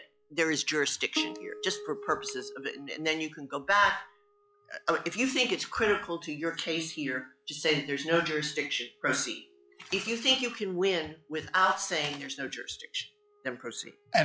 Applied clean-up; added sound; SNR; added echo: classical method log-MMSE.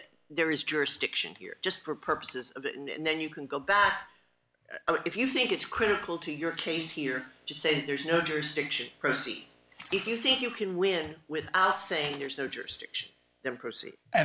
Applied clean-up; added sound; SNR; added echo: none; none; none; none.